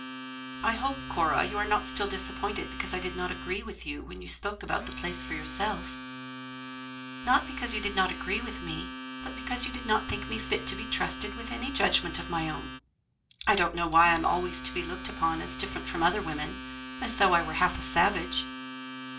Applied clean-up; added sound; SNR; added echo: none; Domestic sounds, home sounds; 9 dB; reverberation time 0.2 s.